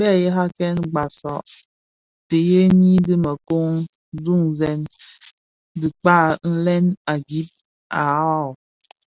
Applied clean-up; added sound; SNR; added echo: none; none; none; none.